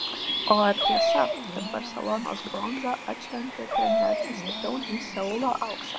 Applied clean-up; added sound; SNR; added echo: none; Bird + Dog; 0 dB; none.